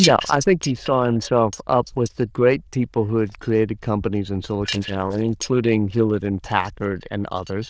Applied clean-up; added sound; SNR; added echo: neural diffusion model UNIVERSE++.